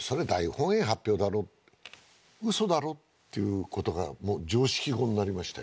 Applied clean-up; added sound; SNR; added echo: none; none; none; none.